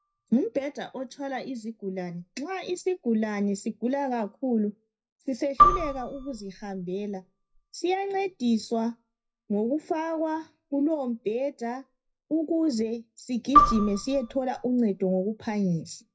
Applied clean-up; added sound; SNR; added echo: classical method WPE with log-MMSE.